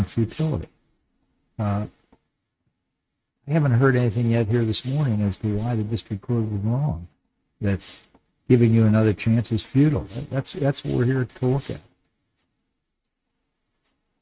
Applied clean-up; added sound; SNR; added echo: neural mask model RNNoise.